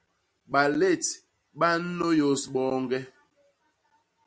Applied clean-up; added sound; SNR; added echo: none; none; none; none.